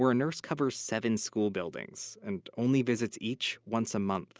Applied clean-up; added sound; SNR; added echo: none; none; none; none.